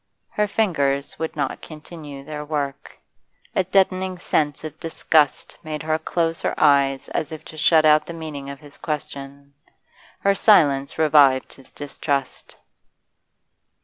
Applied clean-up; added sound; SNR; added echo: none; none; none; none.